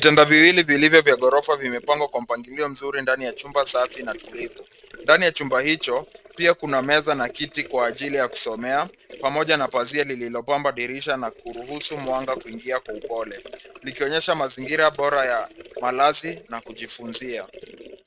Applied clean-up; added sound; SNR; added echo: neural mask model RNNoise.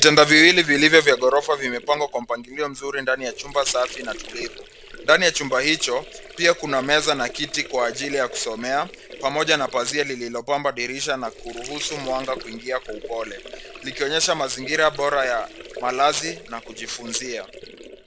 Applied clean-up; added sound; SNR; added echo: none; Sink (filling or washing) / Water; 17 dB; none.